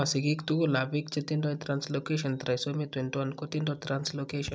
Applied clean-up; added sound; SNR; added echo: none; none; none; none.